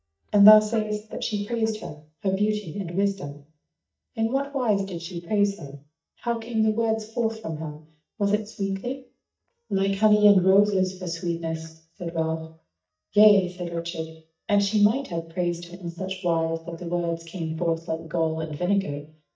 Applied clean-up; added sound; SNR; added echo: neural mask model DeepFilterNet 3.